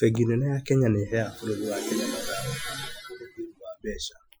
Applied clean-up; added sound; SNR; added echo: classical method Wiener filter.